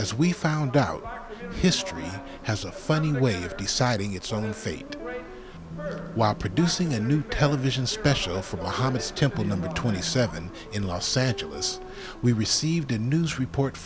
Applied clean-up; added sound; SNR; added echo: none; none; none; none.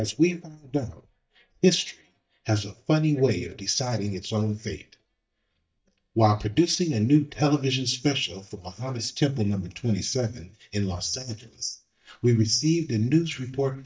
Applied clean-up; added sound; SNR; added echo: neural mask model DeepFilterNet 3.